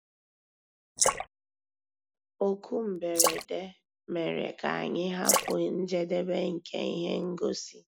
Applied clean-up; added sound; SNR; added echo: neural mask model Resemble Enhance denoiser.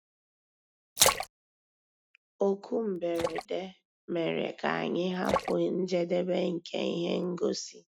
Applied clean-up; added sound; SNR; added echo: neural mask model RNNoise.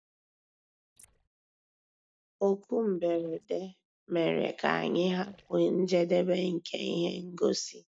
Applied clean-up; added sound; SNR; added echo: neural mask model DeepFilterNet 3.